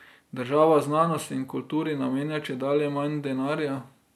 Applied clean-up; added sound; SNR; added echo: none; none; none; none.